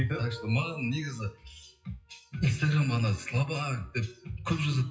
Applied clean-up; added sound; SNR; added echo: classical method WPE with log-MMSE.